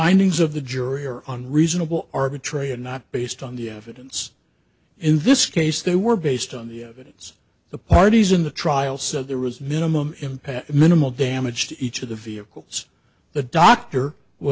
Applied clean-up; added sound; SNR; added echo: none; none; none; none.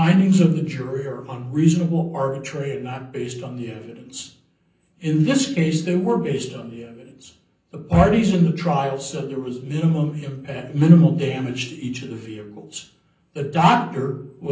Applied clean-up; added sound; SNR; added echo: none; none; none; reverberation time 0.6 s.